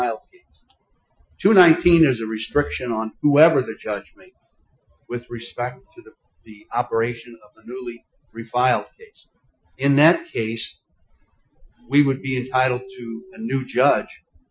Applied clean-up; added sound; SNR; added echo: classical method Wiener filter.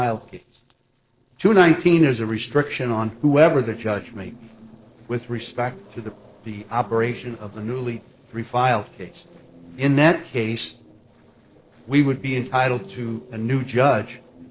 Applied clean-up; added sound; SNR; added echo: neural separator model SepFormer DNS4.